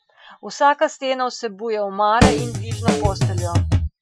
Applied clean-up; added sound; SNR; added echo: classical method Wiener filter.